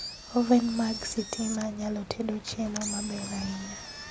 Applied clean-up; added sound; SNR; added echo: none; Engine; 10 dB; none.